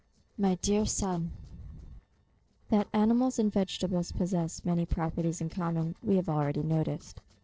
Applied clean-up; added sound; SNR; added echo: neural separator model SepFormer DNS4.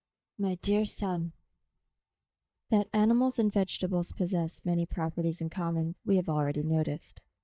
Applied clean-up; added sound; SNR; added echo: neural mask model DeepFilterNet 3.